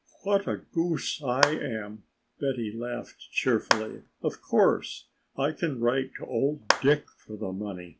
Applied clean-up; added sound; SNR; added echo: none; Clapping; 5 dB; none.